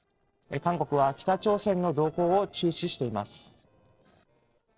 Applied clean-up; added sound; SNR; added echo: neural separator model SepFormer DNS4.